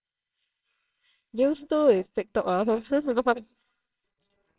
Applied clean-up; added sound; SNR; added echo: neural separator model SepFormer WHAMR!.